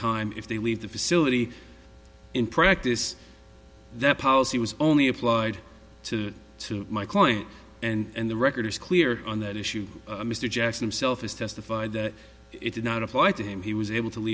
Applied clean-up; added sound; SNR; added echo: none; none; none; none.